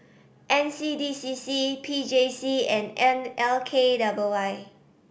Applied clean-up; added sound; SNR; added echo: none; none; none; none.